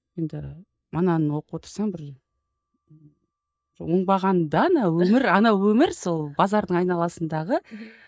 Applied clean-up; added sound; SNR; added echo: neural mask model DeepFilterNet 3.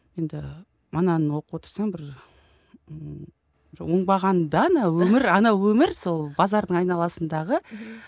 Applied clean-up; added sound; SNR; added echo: none; none; none; none.